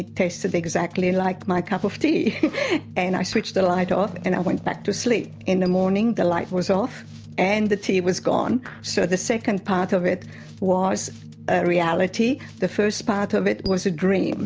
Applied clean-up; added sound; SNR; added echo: none; none; none; none.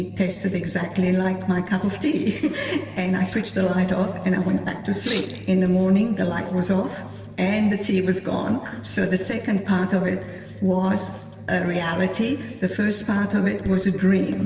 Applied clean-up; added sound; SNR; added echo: none; Rattle (instrument); 3 dB; reverberation time 2.2 s.